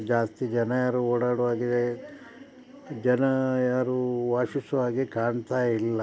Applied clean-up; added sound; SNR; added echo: none; none; none; none.